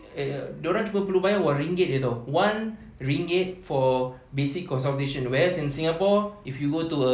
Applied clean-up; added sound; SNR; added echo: none; none; none; none.